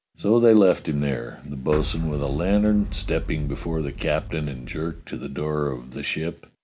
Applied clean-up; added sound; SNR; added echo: none; Boom; 7 dB; none.